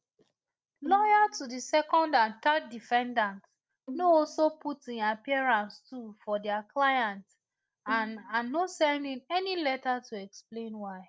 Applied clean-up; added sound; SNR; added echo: neural separator model SepFormer DNS4.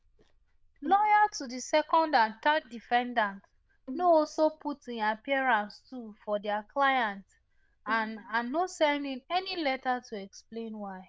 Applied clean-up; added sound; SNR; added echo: neural diffusion model UNIVERSE++.